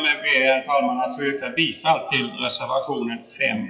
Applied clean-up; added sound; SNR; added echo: classical method WPE with log-MMSE.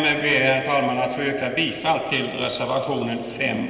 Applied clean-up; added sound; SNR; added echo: none; Scissors; 18 dB; reverberation time 2.9 s.